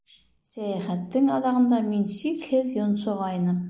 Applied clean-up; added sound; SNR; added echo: neural mask model Resemble Enhance denoiser.